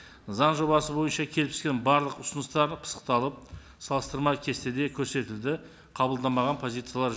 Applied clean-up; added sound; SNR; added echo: none; none; none; none.